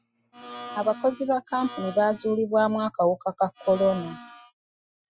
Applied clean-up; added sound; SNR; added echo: classical method Wiener filter.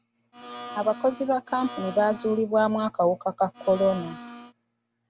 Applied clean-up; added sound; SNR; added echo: none; Domestic sounds, home sounds; 14 dB; none.